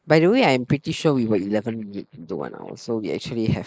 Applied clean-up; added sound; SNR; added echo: neural mask model Resemble Enhance denoiser.